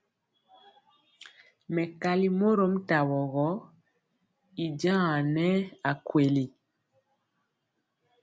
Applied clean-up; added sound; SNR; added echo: none; none; none; none.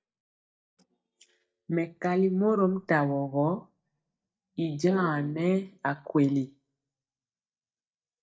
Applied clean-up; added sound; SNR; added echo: neural mask model DeepFilterNet 3.